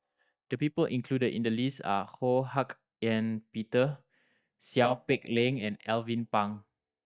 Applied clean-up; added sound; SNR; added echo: neural mask model DeepFilterNet 3.